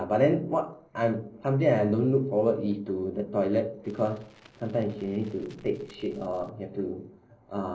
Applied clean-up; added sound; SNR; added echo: neural separator model SepFormer DNS4.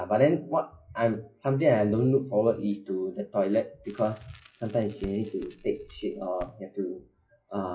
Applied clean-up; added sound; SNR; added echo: classical method WPE with log-MMSE.